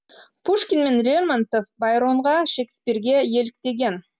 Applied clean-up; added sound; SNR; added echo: none; none; none; none.